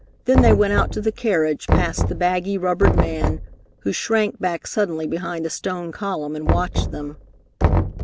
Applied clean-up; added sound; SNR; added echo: none; Knock; 1 dB; none.